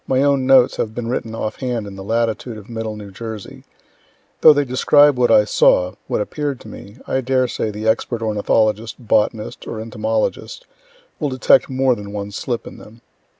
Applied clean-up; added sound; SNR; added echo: none; none; none; none.